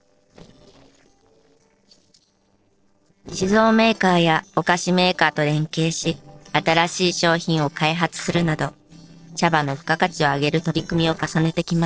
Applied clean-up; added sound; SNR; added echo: neural separator model SepFormer DNS4.